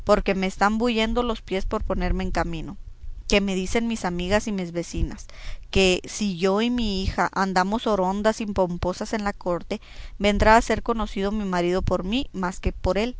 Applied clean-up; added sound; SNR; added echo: none; none; none; none.